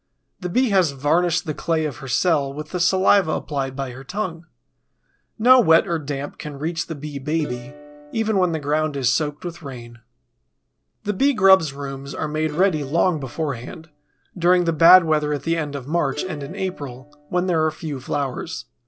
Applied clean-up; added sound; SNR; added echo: none; Plucked string instrument; 15 dB; none.